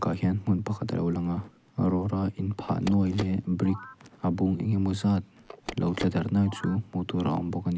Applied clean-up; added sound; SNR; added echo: none; Telephone; 16 dB; none.